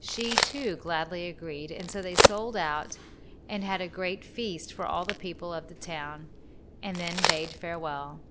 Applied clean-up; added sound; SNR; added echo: none; Crack; -2 dB; none.